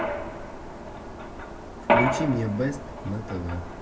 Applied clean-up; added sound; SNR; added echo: none; Mechanisms; -2 dB; reverberation time 0.4 s.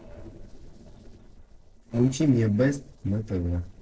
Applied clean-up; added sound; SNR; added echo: neural separator model SepFormer DNS4.